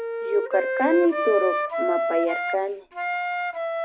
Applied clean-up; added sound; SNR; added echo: none; Wind instrument, woodwind instrument; 1 dB; none.